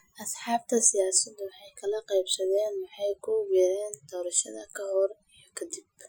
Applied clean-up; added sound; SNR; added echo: classical method Wiener filter.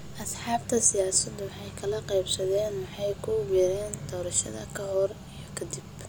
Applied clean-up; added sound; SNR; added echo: none; Mechanical fan; 12 dB; none.